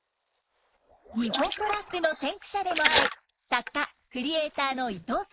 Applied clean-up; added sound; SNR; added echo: neural mask model Resemble Enhance denoiser.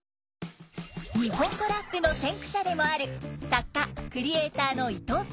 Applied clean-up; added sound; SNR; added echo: none; none; none; none.